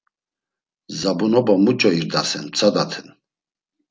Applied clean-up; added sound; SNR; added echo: none; none; none; none.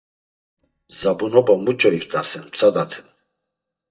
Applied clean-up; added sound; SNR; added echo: neural mask model DeepFilterNet 3.